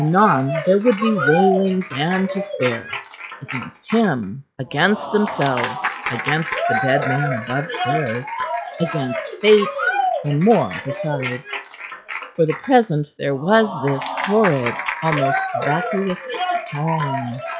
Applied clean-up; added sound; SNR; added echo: classical method log-MMSE.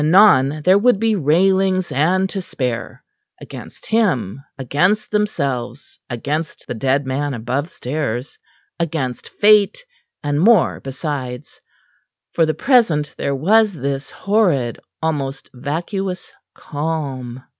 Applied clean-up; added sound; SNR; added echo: none; none; none; none.